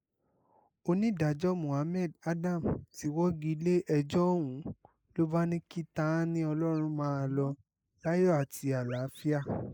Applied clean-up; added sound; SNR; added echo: neural mask model Resemble Enhance denoiser.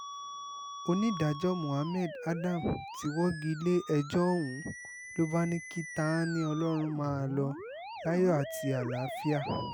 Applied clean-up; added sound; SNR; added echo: none; Musical instrument; 10 dB; none.